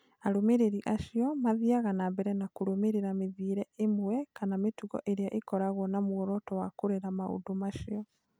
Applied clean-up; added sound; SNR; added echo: none; none; none; none.